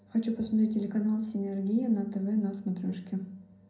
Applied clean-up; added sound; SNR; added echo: none; none; none; reverberation time 0.5 s.